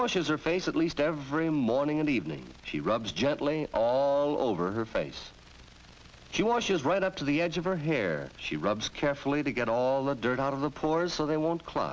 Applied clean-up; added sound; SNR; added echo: none; none; none; none.